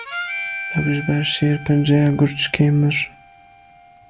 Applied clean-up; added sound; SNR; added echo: none; Harmonica; 13 dB; none.